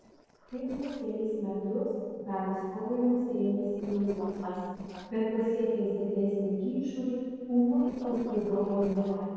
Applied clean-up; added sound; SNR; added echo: neural separator model SepFormer DNS4.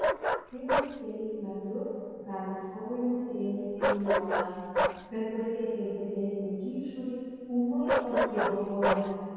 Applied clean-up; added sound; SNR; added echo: none; Bark; 0 dB; reverberation time 2.0 s.